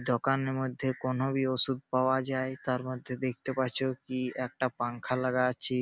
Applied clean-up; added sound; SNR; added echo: none; none; none; none.